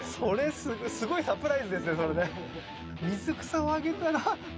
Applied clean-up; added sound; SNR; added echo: none; Electric guitar; 12 dB; none.